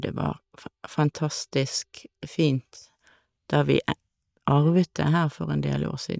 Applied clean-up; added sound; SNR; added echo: neural mask model DeepFilterNet 3.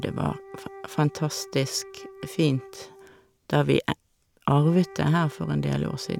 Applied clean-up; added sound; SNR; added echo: none; Wind instrument, woodwind instrument; 19 dB; none.